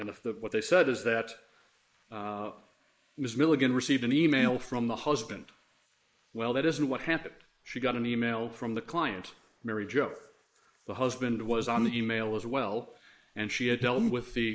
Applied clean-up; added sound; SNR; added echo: neural mask model Resemble Enhance denoiser.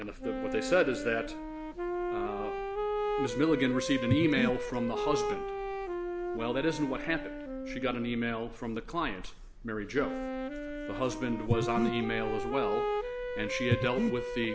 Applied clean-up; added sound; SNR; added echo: none; Wind instrument, woodwind instrument + Breathing; 2 dB; none.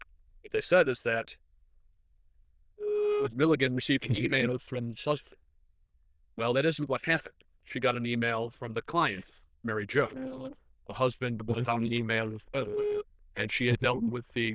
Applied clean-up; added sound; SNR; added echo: neural diffusion model UNIVERSE++.